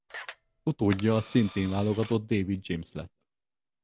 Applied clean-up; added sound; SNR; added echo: none; Camera; 16 dB; none.